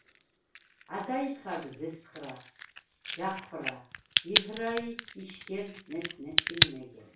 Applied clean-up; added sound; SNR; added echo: none; Crack; -4 dB; reverberation time 0.3 s.